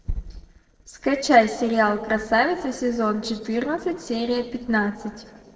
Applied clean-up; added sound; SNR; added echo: neural separator model SepFormer DNS4.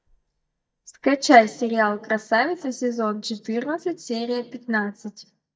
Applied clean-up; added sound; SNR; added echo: neural mask model DeepFilterNet 3.